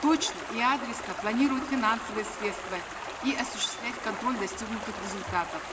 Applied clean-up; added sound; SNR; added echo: none; Stream; 7 dB; reverberation time 1.8 s.